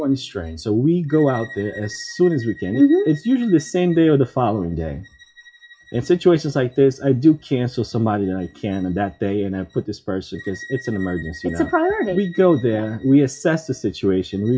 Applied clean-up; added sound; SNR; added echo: classical method WPE with log-MMSE.